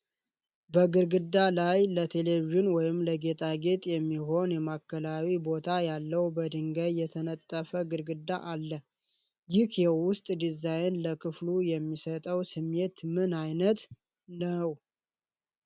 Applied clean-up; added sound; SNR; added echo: none; none; none; none.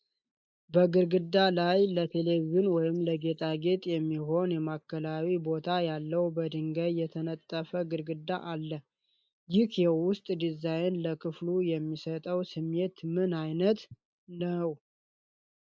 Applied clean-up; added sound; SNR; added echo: neural mask model Resemble Enhance denoiser.